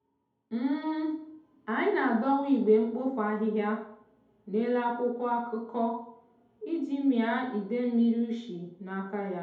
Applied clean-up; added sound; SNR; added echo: none; none; none; reverberation time 2.0 s.